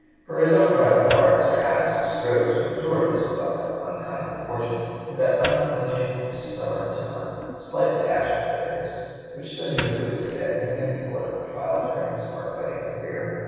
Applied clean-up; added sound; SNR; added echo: none; Wood; 17 dB; reverberation time 2.2 s.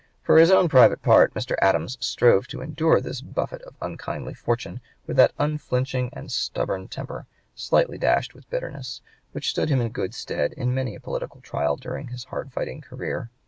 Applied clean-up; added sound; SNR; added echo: none; none; none; none.